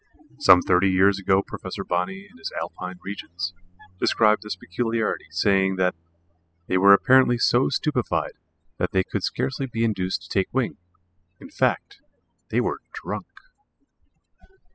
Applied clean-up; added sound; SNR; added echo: classical method spectral subtraction.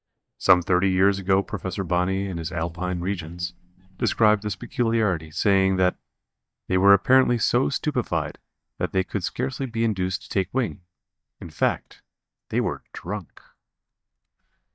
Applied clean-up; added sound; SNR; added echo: neural mask model DeepFilterNet 3.